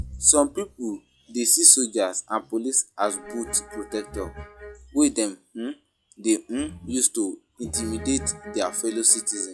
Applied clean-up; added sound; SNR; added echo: classical method log-MMSE.